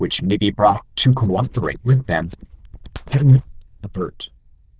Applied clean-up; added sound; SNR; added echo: neural diffusion model UNIVERSE++.